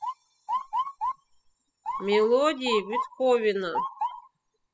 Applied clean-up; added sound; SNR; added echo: classical method spectral subtraction.